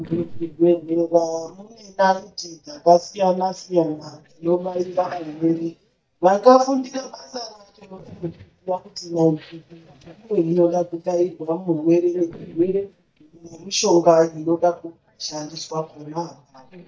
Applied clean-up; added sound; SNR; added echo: neural mask model DeepFilterNet 3.